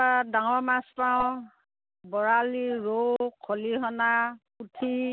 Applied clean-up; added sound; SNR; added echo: none; none; none; none.